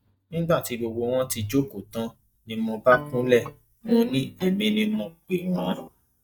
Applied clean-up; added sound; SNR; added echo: neural mask model DeepFilterNet 3.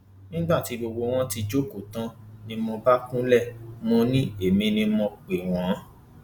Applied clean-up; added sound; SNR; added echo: none; none; none; none.